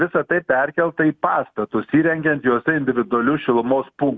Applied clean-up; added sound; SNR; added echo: none; none; none; none.